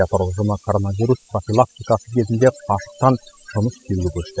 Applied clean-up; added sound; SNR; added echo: classical method spectral subtraction.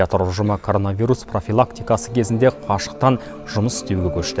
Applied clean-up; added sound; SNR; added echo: none; none; none; none.